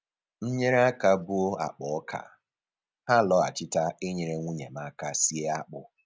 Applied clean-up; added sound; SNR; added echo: none; none; none; none.